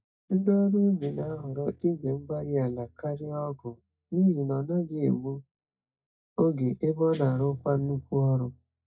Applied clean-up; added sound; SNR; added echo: neural mask model DeepFilterNet 3.